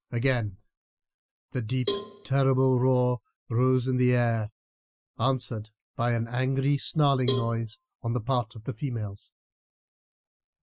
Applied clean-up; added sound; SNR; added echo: classical method Wiener filter.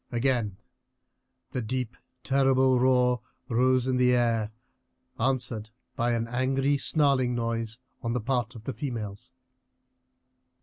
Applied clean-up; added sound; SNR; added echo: none; none; none; none.